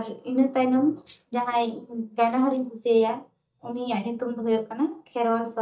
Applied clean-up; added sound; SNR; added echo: neural mask model DeepFilterNet 3.